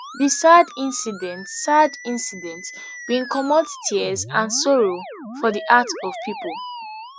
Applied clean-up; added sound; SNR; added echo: classical method Wiener filter.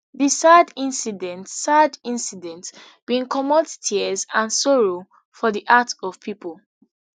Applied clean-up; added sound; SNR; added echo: none; none; none; none.